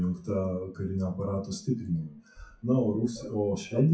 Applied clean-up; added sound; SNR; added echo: classical method WPE with log-MMSE.